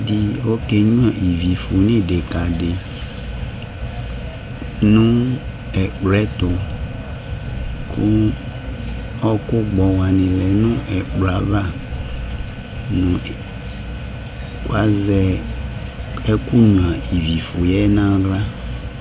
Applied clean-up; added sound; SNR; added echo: none; none; none; none.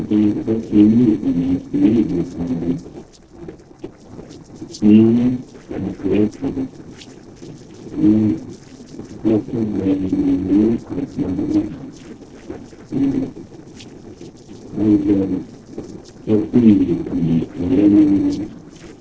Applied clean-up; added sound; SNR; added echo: neural separator model SepFormer DNS4.